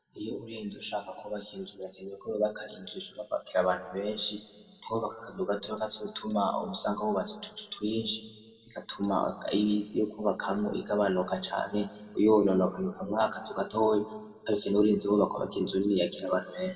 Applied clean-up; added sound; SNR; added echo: none; none; none; reverberation time 1.2 s.